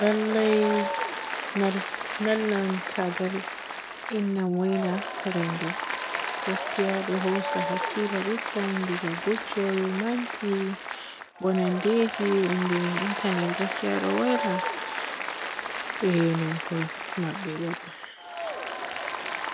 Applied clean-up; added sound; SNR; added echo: none; Applause; 4 dB; none.